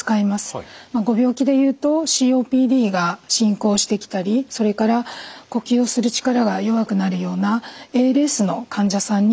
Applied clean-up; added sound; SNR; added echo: none; none; none; none.